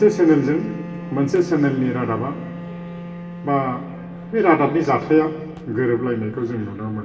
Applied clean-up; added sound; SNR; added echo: none; Wind instrument, woodwind instrument; 13 dB; reverberation time 1.6 s.